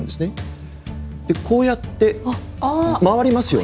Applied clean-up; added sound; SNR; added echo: none; none; none; none.